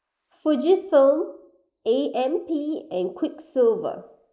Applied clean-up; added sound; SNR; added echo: neural mask model Resemble Enhance denoiser.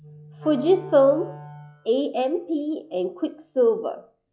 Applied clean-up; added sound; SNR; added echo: classical method log-MMSE.